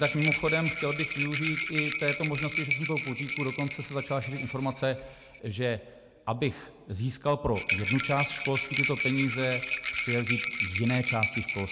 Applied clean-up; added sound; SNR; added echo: none; Rattle; -2 dB; none.